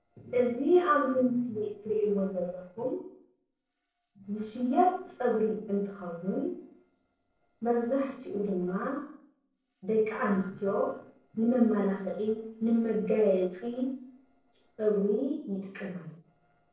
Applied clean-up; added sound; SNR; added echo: neural separator model SepFormer DNS4.